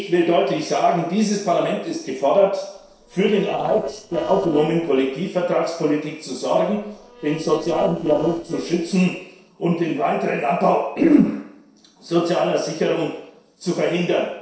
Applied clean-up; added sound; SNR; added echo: neural separator model SepFormer DNS4.